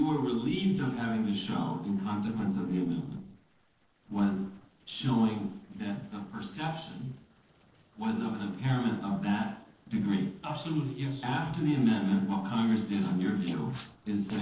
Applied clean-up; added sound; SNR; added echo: neural separator model SepFormer DNS4.